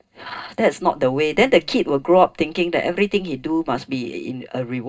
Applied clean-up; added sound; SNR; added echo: neural separator model SepFormer DNS4.